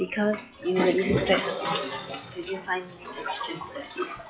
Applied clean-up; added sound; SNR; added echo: classical method log-MMSE.